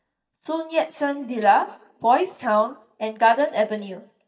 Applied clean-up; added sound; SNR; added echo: neural mask model DeepFilterNet 3.